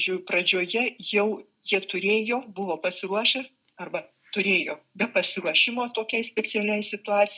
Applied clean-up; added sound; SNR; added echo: none; none; none; none.